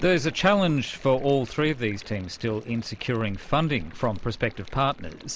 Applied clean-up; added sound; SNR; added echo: none; Stream; 14 dB; none.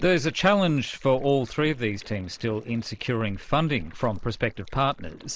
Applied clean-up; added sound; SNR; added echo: neural mask model Resemble Enhance denoiser.